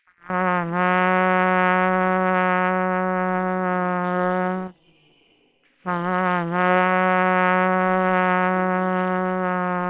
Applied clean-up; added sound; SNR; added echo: neural separator model SepFormer WHAMR!.